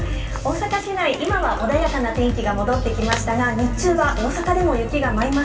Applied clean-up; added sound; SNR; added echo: none; Tools; 19 dB; reverberation time 2.4 s.